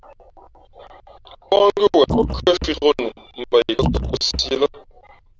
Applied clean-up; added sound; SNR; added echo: neural diffusion model UNIVERSE++.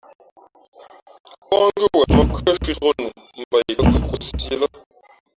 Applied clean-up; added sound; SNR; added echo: none; Thump, thud; -1 dB; none.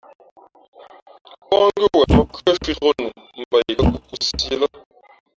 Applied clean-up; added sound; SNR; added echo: neural mask model RNNoise.